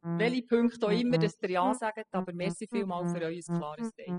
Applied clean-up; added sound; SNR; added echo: classical method spectral subtraction.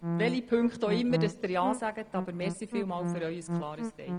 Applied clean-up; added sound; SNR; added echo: none; Musical instrument; 3 dB; none.